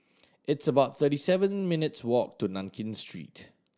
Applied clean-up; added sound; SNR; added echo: none; none; none; none.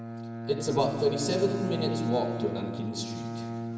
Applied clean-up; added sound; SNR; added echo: none; Bowed string instrument; 4 dB; reverberation time 1.9 s.